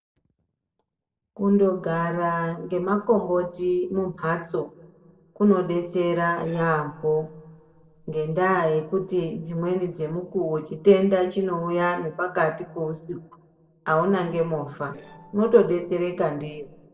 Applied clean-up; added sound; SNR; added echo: neural separator model SepFormer DNS4.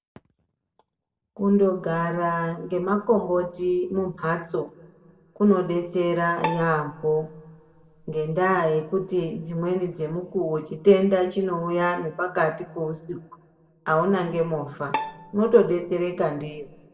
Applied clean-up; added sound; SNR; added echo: none; Bowed string instrument; 12 dB; reverberation time 1.1 s.